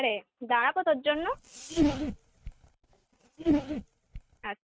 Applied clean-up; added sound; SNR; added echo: neural mask model RNNoise.